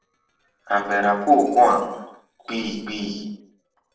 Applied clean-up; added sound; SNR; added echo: neural separator model SepFormer DNS4.